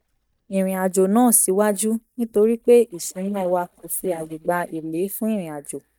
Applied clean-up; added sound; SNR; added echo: neural mask model DeepFilterNet 3.